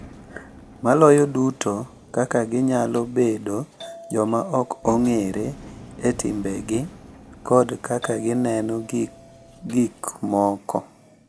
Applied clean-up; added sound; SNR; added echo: none; Doorbell + Engine; 20 dB; none.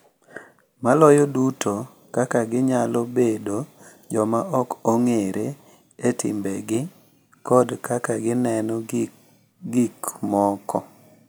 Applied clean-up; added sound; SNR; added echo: none; none; none; none.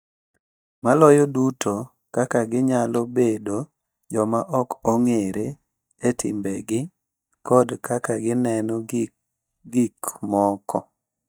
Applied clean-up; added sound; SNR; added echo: neural mask model DeepFilterNet 3.